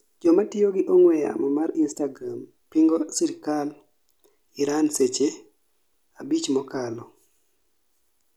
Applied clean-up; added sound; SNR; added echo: none; none; none; none.